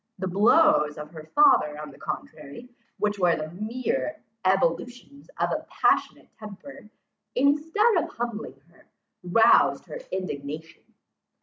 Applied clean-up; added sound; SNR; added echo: none; none; none; none.